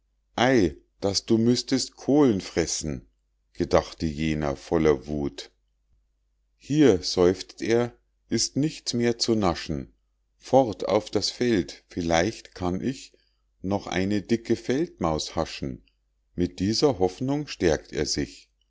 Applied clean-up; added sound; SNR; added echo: none; none; none; none.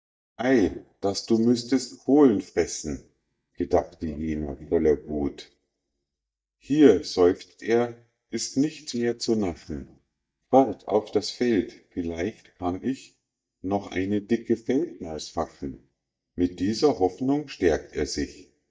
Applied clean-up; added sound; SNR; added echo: neural mask model DeepFilterNet 3.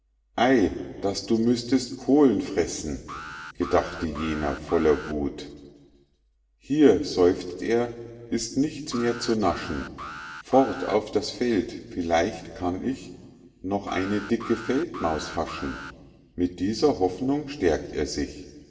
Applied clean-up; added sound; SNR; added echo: none; Alarm; 15 dB; reverberation time 1.7 s.